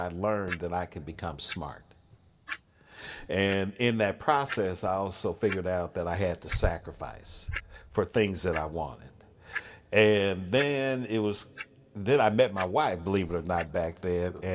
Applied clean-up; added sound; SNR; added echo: none; Clock; 17 dB; reverberation time 2.1 s.